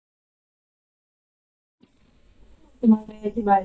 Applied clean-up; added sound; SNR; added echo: neural mask model DeepFilterNet 3.